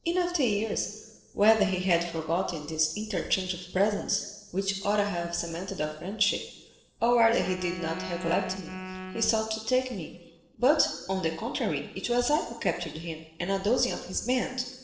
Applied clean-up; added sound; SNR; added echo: neural separator model SepFormer DNS4.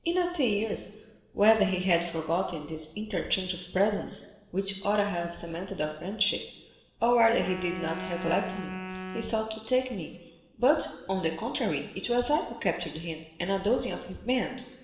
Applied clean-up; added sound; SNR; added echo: none; Wind instrument, woodwind instrument; 10 dB; reverberation time 1.2 s.